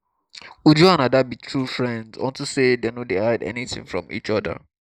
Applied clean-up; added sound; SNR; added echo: neural mask model Resemble Enhance denoiser.